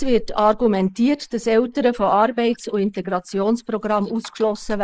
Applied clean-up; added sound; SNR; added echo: neural mask model Resemble Enhance denoiser.